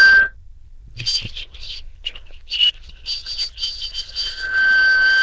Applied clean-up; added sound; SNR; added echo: neural diffusion model UNIVERSE++.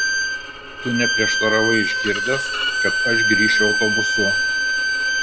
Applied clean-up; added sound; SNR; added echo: none; Bowed string instrument; -5 dB; none.